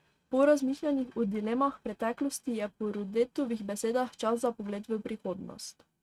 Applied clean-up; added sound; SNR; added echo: neural mask model RNNoise.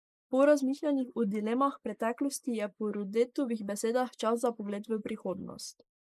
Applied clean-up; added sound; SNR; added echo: neural mask model Resemble Enhance denoiser.